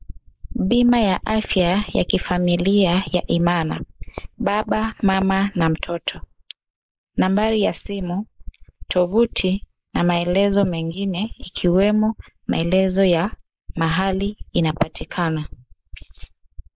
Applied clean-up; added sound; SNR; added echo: neural mask model Resemble Enhance denoiser.